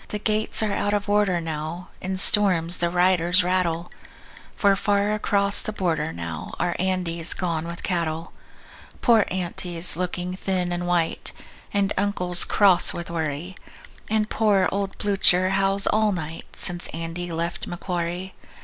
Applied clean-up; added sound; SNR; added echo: none; Bell; 2 dB; none.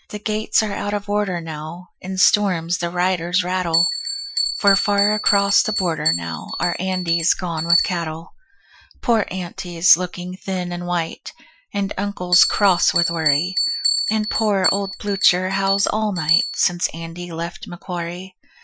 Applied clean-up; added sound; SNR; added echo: classical method Wiener filter.